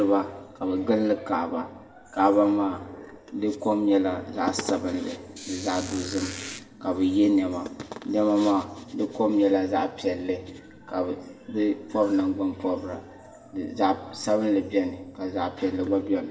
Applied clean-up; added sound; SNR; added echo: none; Squeak; 13 dB; reverberation time 1.0 s.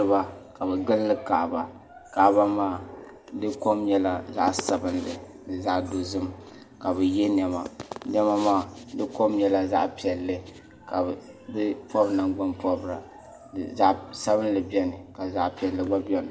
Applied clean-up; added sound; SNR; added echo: none; none; none; none.